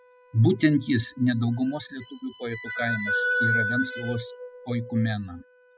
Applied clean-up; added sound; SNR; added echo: classical method spectral subtraction.